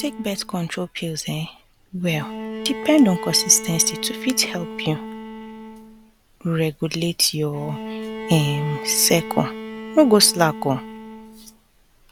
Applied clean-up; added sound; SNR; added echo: none; Bowed string instrument; 12 dB; none.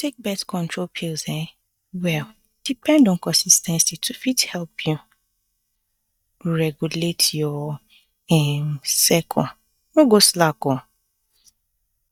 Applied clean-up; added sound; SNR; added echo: neural mask model DeepFilterNet 3.